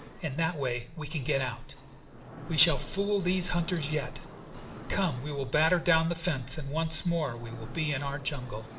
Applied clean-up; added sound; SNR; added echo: none; Mechanisms; 16 dB; reverberation time 1.4 s.